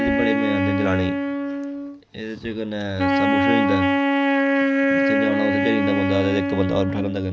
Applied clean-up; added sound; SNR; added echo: none; Wind instrument, woodwind instrument; -4 dB; none.